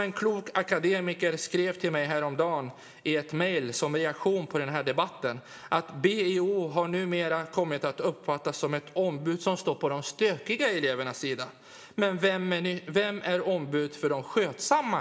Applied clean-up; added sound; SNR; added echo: none; none; none; reverberation time 1.0 s.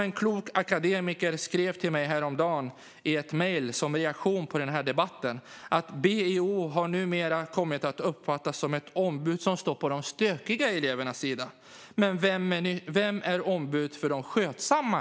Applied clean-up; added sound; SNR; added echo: none; none; none; none.